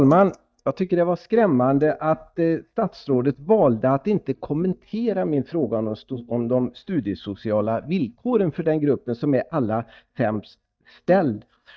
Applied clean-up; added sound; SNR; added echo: neural mask model DeepFilterNet 3.